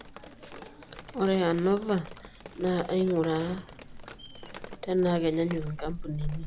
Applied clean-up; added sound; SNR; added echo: none; Drip; 11 dB; none.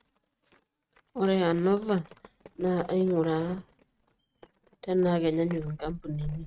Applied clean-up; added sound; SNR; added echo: neural mask model RNNoise.